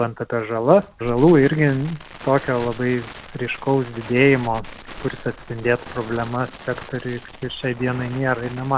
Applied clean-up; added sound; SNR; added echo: none; Crackle; 17 dB; none.